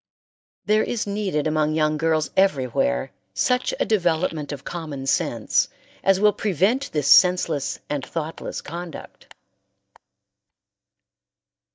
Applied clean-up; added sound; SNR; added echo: neural mask model DeepFilterNet 3.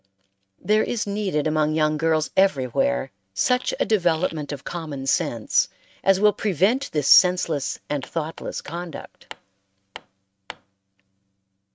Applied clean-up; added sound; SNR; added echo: neural mask model RNNoise.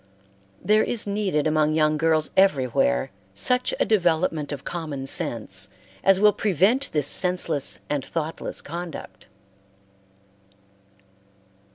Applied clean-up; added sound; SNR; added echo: none; none; none; none.